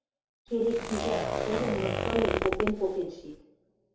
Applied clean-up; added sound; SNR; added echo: none; Zipper (clothing); 1 dB; reverberation time 2.3 s.